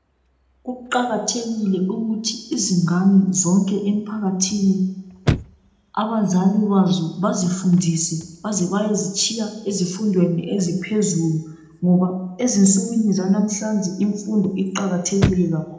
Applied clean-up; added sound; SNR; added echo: none; Chirp, tweet / Slam / Car; 14 dB; reverberation time 0.8 s.